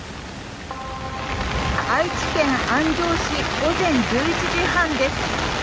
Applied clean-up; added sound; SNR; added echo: none; Keyboard (musical); 13 dB; none.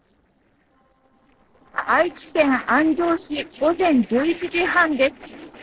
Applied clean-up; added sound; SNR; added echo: neural separator model SepFormer DNS4.